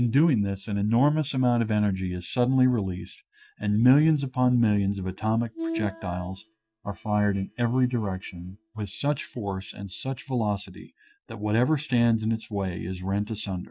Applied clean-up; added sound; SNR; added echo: neural mask model DeepFilterNet 3.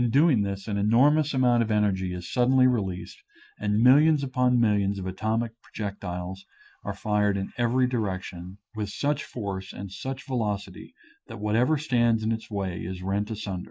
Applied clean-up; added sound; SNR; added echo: neural mask model Resemble Enhance denoiser.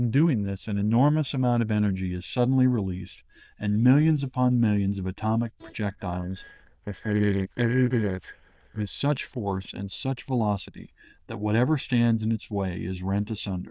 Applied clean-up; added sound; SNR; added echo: neural diffusion model UNIVERSE++.